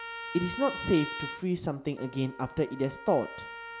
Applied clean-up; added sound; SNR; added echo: none; Trumpet; 11 dB; none.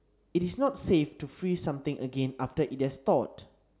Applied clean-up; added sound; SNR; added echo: none; none; none; none.